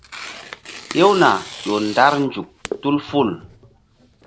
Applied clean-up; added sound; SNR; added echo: none; Tearing; 15 dB; none.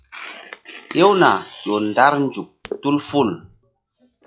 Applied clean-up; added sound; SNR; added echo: classical method log-MMSE.